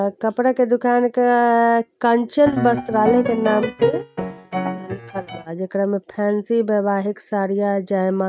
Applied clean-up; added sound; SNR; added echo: neural mask model RNNoise.